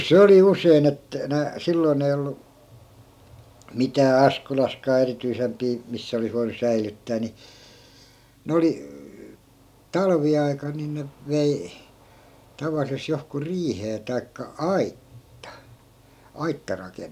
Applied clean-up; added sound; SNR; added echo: none; none; none; none.